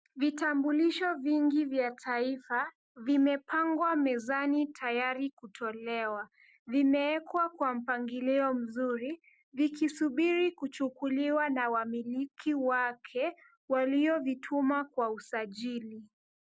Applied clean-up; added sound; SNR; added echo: none; none; none; none.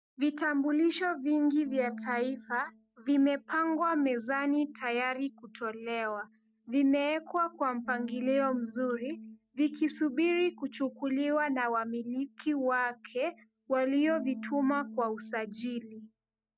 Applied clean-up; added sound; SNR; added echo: neural mask model DeepFilterNet 3.